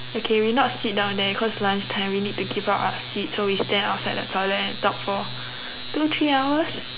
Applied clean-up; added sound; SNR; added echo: none; none; none; none.